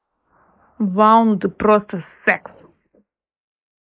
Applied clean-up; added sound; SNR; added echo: neural mask model Resemble Enhance denoiser.